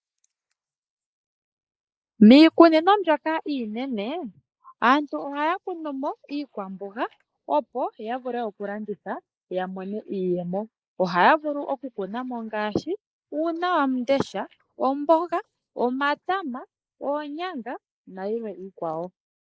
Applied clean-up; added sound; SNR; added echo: neural mask model Resemble Enhance denoiser.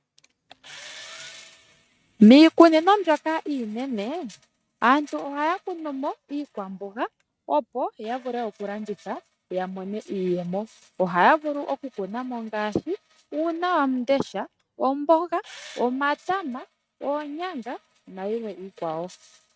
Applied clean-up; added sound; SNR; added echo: neural mask model RNNoise.